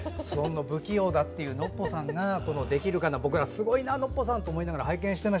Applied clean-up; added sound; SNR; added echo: none; none; none; none.